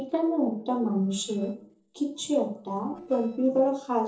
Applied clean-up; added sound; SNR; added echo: neural separator model SepFormer DNS4.